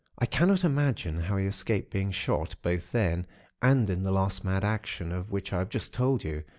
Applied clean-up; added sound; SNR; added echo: none; none; none; none.